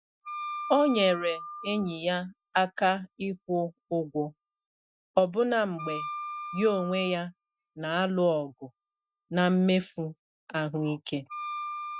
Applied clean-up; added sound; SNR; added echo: classical method Wiener filter.